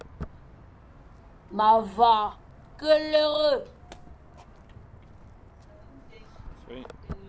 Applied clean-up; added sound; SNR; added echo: none; Walk, footsteps; 17 dB; none.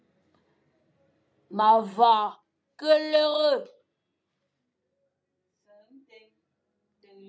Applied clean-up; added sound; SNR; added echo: none; none; none; none.